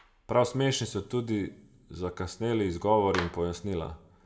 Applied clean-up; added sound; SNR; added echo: none; Clapping; 16 dB; reverberation time 0.6 s.